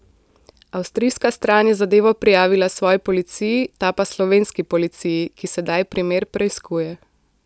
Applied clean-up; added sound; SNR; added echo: none; none; none; none.